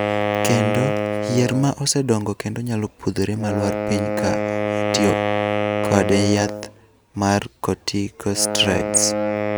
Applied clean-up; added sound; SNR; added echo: none; Wind instrument, woodwind instrument; 2 dB; none.